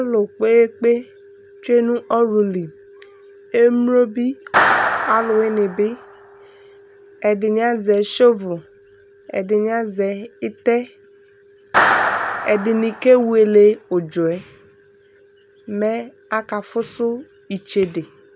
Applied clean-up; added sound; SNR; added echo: none; Clapping; 4 dB; none.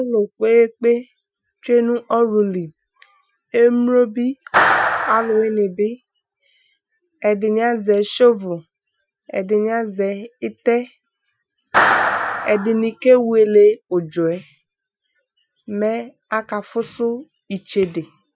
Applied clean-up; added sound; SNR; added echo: classical method Wiener filter.